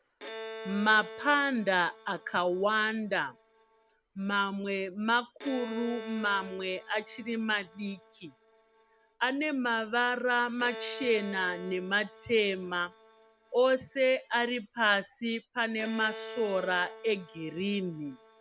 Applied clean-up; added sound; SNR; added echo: none; Bowed string instrument; 16 dB; none.